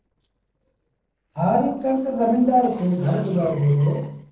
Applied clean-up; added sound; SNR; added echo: neural separator model SepFormer DNS4.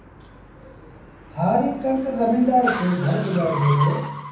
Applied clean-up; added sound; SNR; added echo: none; Car; 10 dB; reverberation time 0.7 s.